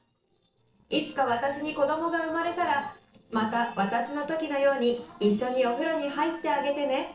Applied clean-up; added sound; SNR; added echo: neural separator model SepFormer DNS4.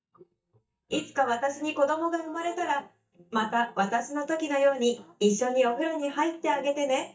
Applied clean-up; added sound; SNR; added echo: neural mask model DeepFilterNet 3.